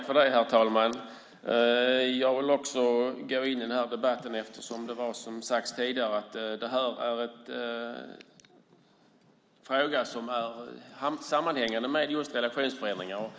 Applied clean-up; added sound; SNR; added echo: none; none; none; none.